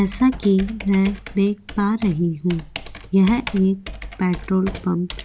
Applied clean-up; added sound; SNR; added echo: none; Computer keyboard; 14 dB; none.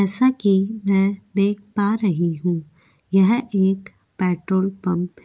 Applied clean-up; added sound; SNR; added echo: none; none; none; none.